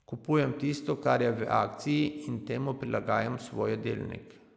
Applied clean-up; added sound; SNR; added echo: none; none; none; none.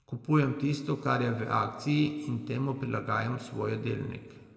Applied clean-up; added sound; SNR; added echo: none; none; none; reverberation time 1.5 s.